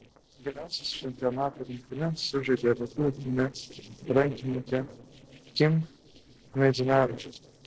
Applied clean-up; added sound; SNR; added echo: neural separator model SepFormer DNS4.